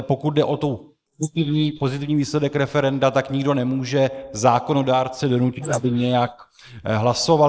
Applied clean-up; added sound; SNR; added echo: neural mask model Resemble Enhance denoiser.